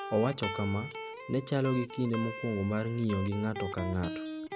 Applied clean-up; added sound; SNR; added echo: none; Electric guitar; 9 dB; none.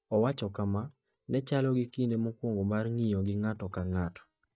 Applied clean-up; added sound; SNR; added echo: neural mask model DeepFilterNet 3.